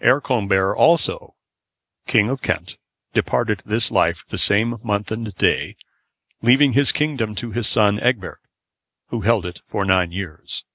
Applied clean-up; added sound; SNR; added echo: none; none; none; none.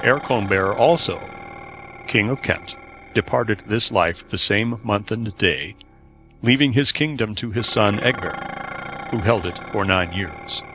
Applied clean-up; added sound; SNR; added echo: none; Dishes, pots, and pans; 14 dB; none.